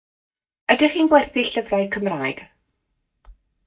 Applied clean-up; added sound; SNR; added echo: neural mask model DeepFilterNet 3.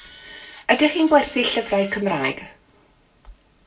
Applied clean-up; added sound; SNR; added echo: none; Camera; 16 dB; reverberation time 0.2 s.